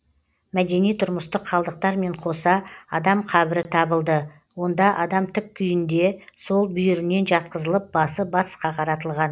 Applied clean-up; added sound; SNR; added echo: none; none; none; none.